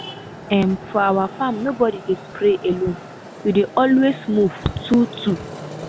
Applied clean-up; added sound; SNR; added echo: none; Traffic noise, roadway noise; 15 dB; none.